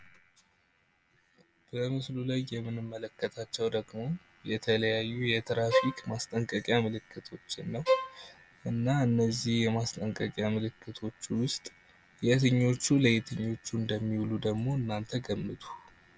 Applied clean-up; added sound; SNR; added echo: none; Bowed string instrument; 2 dB; none.